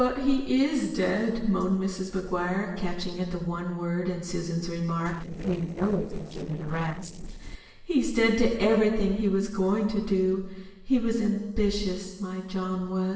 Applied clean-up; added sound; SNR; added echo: neural separator model SepFormer DNS4.